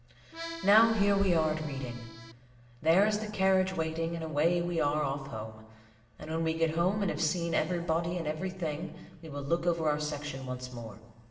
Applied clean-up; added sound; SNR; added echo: none; Accordion; 14 dB; reverberation time 1.1 s.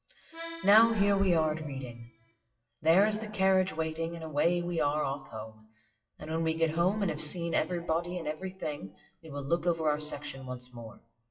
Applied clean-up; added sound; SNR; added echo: classical method WPE with log-MMSE.